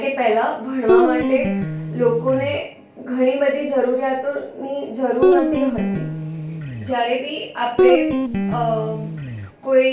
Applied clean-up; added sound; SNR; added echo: none; Guitar; -1 dB; reverberation time 0.4 s.